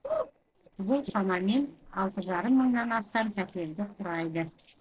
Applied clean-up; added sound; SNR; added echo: neural separator model SepFormer DNS4.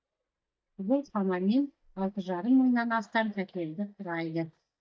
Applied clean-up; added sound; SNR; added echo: neural mask model DeepFilterNet 3.